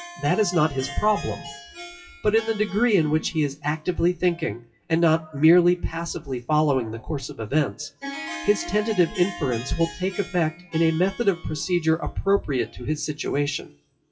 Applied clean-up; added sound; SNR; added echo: classical method WPE with log-MMSE.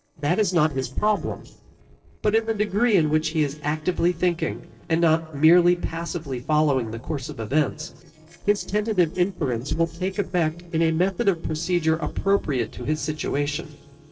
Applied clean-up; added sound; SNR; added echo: neural separator model SepFormer DNS4.